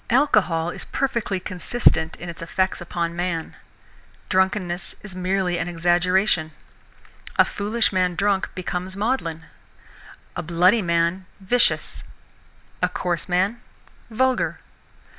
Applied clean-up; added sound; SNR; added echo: none; none; none; none.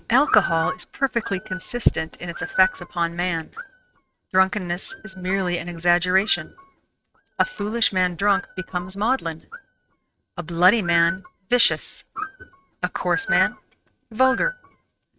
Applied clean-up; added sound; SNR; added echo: neural mask model RNNoise.